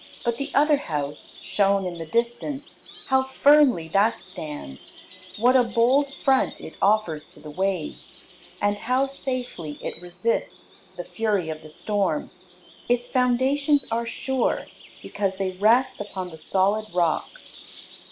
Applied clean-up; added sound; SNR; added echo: none; Insect; 6 dB; none.